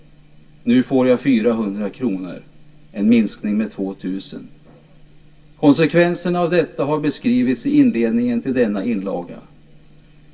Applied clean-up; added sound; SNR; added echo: none; none; none; reverberation time 0.2 s.